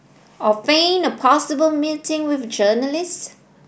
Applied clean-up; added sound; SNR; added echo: none; none; none; none.